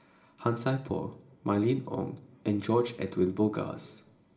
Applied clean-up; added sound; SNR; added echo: none; none; none; reverberation time 1.2 s.